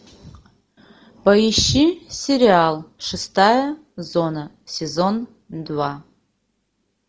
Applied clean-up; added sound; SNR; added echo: none; none; none; none.